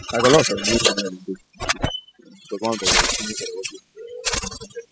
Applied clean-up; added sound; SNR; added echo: classical method spectral subtraction.